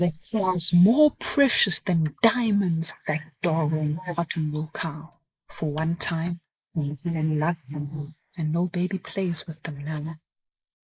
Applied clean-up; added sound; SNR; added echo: neural mask model Resemble Enhance denoiser.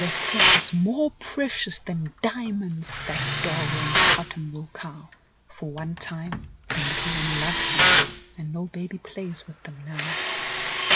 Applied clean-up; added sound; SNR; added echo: none; Tools; -4 dB; none.